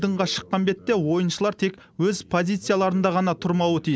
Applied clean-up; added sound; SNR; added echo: none; none; none; none.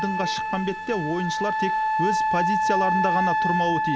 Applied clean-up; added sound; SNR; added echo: none; Wind instrument, woodwind instrument; -4 dB; none.